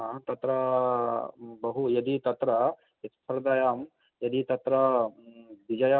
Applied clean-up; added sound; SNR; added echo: none; none; none; none.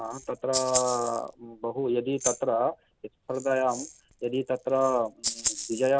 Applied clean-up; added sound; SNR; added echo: none; Rattle (instrument); 8 dB; none.